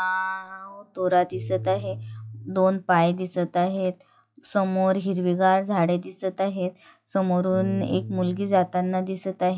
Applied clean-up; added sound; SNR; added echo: classical method log-MMSE.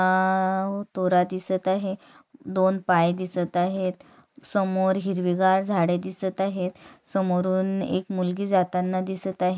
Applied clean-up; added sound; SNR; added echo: neural mask model Resemble Enhance denoiser.